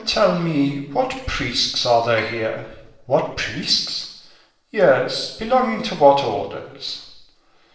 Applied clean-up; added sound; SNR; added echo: neural separator model SepFormer DNS4.